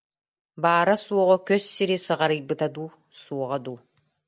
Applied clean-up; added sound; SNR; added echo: none; none; none; none.